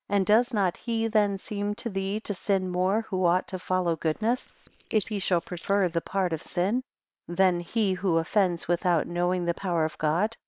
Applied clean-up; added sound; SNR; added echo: neural separator model SepFormer WHAM!.